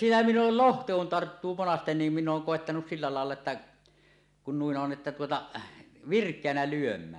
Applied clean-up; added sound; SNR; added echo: none; none; none; none.